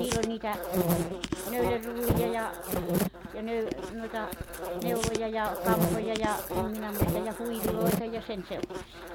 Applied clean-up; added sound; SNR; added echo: none; Insect; -2 dB; none.